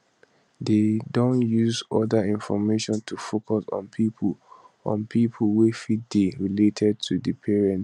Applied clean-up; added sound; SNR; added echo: none; none; none; none.